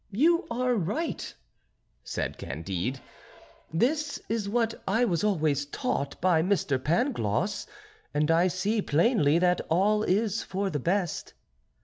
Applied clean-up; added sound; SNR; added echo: none; none; none; none.